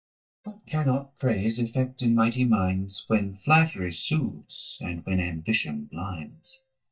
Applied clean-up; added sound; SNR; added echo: neural mask model DeepFilterNet 3.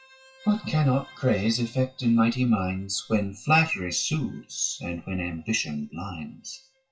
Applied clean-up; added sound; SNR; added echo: classical method WPE with log-MMSE.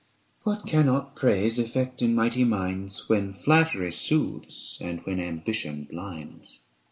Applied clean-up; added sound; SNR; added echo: none; none; none; none.